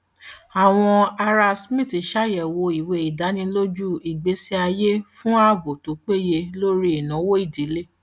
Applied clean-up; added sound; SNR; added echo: none; none; none; none.